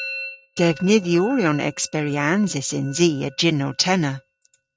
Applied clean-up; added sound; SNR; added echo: neural mask model RNNoise.